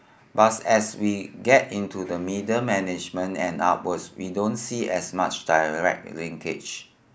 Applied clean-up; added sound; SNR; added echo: none; none; none; none.